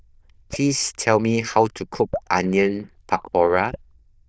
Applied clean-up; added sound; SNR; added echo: neural diffusion model UNIVERSE++.